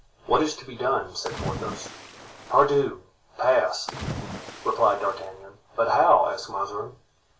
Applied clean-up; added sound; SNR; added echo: none; Splash, splatter; 12 dB; reverberation time 0.2 s.